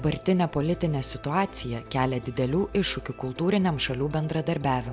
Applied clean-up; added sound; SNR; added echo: none; none; none; none.